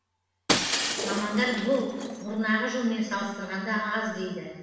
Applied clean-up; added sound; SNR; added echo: none; Shatter; 4 dB; reverberation time 1.1 s.